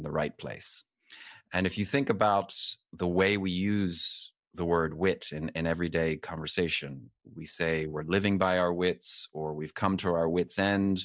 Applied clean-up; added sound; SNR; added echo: neural mask model Resemble Enhance denoiser.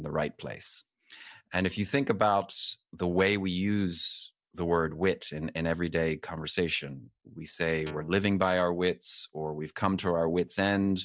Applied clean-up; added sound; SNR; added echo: none; Guitar; 20 dB; none.